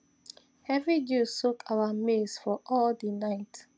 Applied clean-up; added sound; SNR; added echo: none; none; none; none.